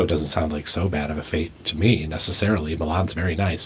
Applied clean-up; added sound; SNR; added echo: none; none; none; none.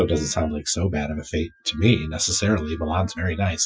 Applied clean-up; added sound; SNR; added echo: classical method Wiener filter.